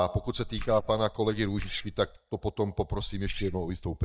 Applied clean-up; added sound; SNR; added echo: neural mask model DeepFilterNet 3.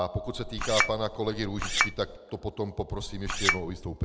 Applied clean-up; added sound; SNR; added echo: none; Chink, clink; -1 dB; none.